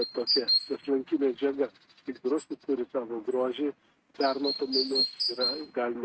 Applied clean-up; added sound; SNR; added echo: neural mask model RNNoise.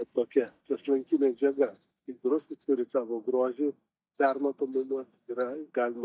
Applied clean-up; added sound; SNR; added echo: neural mask model DeepFilterNet 3.